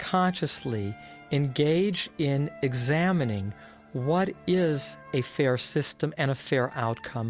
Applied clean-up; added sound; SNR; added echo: none; none; none; none.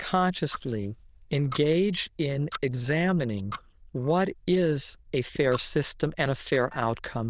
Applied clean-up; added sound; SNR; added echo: neural diffusion model UNIVERSE++.